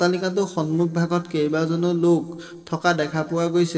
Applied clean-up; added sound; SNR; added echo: neural separator model SepFormer DNS4.